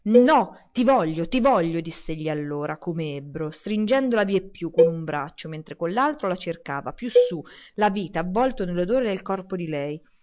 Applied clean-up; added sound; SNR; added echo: none; Cowbell; 2 dB; none.